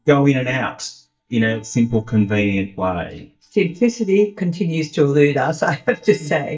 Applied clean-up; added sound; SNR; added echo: neural mask model DeepFilterNet 3.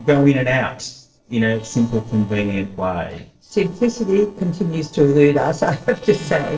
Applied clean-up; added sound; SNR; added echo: neural separator model SepFormer DNS4.